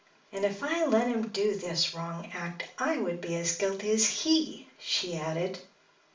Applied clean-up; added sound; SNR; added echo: none; none; none; reverberation time 0.4 s.